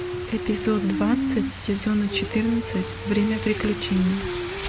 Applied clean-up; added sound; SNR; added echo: none; Rain; 5 dB; none.